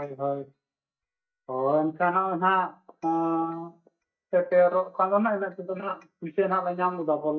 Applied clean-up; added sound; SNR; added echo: neural mask model DeepFilterNet 3.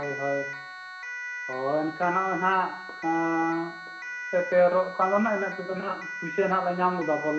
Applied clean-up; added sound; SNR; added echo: none; Siren; 10 dB; reverberation time 0.7 s.